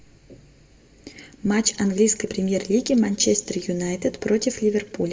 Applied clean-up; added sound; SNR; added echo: none; none; none; reverberation time 0.9 s.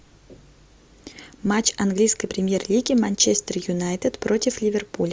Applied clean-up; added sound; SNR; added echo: none; none; none; none.